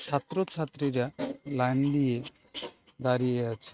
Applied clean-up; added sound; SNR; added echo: neural mask model RNNoise.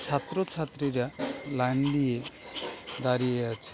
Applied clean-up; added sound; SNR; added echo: none; Dog; 18 dB; none.